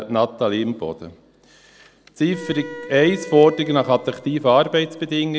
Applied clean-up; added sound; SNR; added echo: none; Wind instrument, woodwind instrument; 16 dB; none.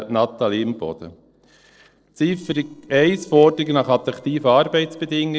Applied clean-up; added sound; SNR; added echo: neural separator model SepFormer DNS4.